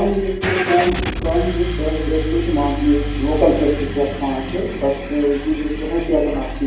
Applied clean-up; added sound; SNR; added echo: none; Engine starting / Car; 5 dB; reverberation time 1.2 s.